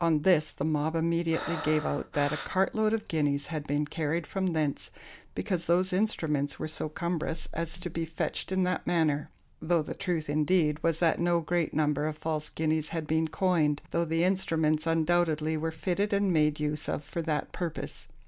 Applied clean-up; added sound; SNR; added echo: none; Breathing; 12 dB; none.